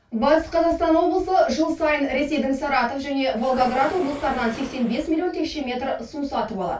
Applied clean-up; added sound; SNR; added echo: none; Mechanisms; 17 dB; reverberation time 0.2 s.